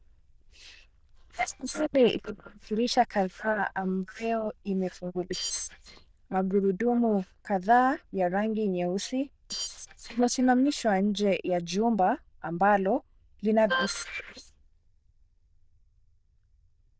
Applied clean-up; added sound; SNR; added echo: neural diffusion model UNIVERSE++.